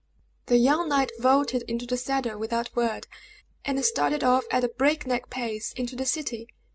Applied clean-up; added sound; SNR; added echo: none; Telephone; 14 dB; none.